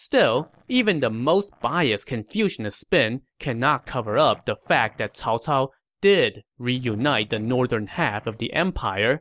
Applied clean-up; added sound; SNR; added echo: neural separator model SepFormer DNS4.